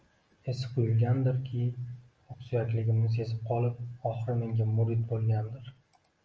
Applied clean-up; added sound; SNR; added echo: none; none; none; none.